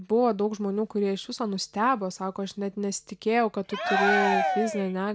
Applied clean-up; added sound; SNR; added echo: none; Cheering; -1 dB; none.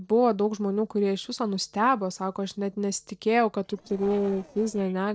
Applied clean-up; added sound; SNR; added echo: neural separator model SepFormer DNS4.